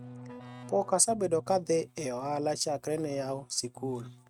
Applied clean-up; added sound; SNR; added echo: neural mask model RNNoise.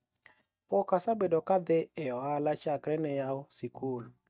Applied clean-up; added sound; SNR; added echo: neural mask model DeepFilterNet 3.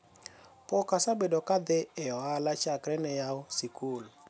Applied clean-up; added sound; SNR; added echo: none; none; none; none.